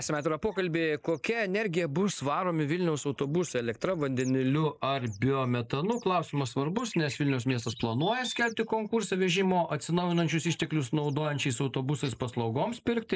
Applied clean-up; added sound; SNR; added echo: neural mask model Resemble Enhance denoiser.